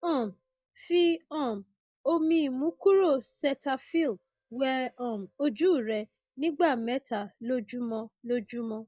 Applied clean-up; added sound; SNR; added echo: neural mask model DeepFilterNet 3.